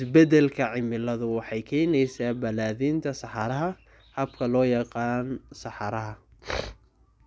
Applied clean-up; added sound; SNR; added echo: none; none; none; none.